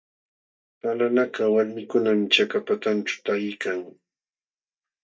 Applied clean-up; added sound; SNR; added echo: neural mask model DeepFilterNet 3.